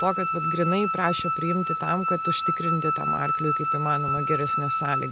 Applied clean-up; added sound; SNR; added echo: none; Wind instrument, woodwind instrument; -1 dB; none.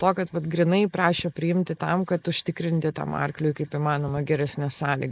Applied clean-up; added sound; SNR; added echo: neural mask model Resemble Enhance denoiser.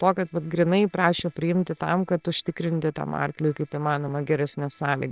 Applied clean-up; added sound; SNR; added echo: neural separator model SepFormer WHAM!.